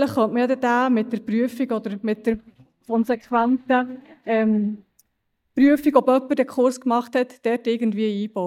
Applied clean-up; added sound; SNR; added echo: neural mask model DeepFilterNet 3.